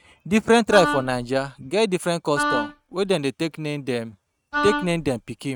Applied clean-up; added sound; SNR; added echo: neural mask model RNNoise.